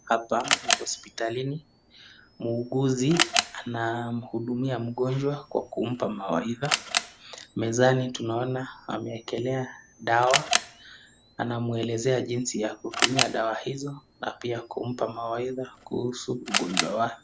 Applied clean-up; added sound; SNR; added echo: none; Camera; 5 dB; none.